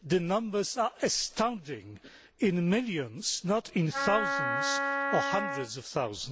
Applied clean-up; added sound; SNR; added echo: none; Wind instrument, woodwind instrument; 1 dB; none.